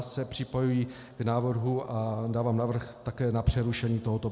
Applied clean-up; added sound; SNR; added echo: none; none; none; none.